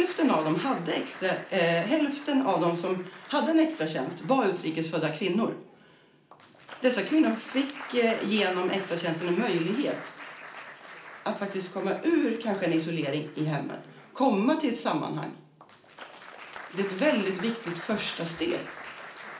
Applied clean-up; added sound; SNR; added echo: none; Applause; 16 dB; reverberation time 0.4 s.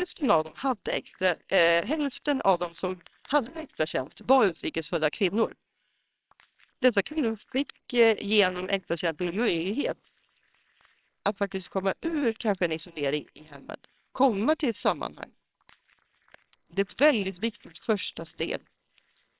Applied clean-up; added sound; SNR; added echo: neural separator model SepFormer WHAMR!.